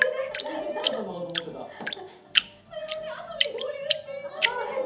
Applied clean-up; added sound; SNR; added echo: none; Drip; -3 dB; reverberation time 0.6 s.